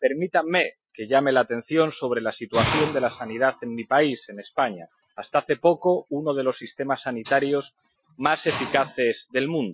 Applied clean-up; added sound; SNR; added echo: classical method Wiener filter.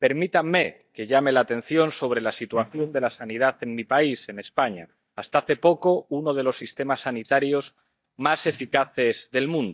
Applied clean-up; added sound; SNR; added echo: neural mask model DeepFilterNet 3.